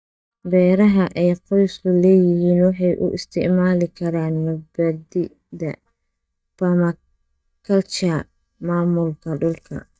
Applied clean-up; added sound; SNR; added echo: neural mask model DeepFilterNet 3.